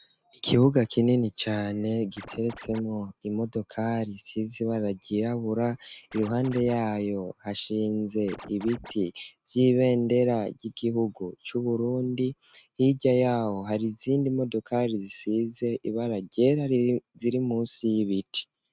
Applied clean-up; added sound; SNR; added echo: neural mask model RNNoise.